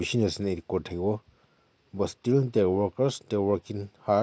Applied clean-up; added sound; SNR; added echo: none; none; none; none.